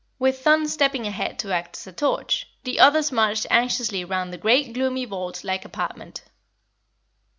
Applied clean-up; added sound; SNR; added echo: none; none; none; none.